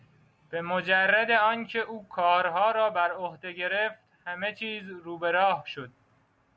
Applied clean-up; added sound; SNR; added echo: none; none; none; none.